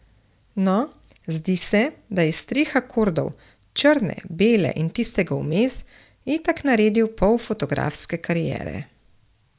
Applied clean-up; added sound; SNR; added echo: none; none; none; none.